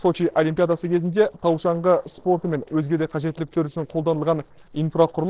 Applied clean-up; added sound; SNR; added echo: neural separator model SepFormer DNS4.